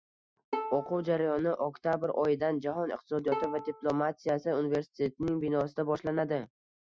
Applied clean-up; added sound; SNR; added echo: classical method Wiener filter.